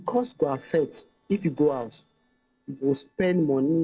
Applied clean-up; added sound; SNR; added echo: neural separator model SepFormer DNS4.